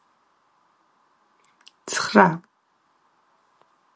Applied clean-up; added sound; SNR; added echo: none; none; none; none.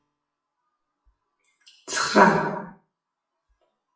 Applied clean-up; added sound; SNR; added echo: classical method WPE with log-MMSE.